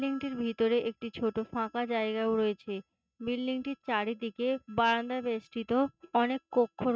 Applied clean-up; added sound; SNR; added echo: neural mask model RNNoise.